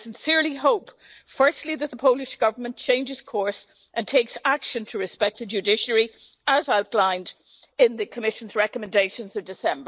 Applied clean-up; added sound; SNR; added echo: neural mask model Resemble Enhance denoiser.